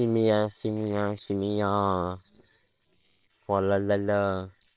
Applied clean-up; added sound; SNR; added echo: neural separator model SepFormer WHAMR!.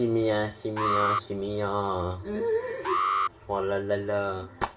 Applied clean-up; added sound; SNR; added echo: none; Alarm; 2 dB; reverberation time 0.2 s.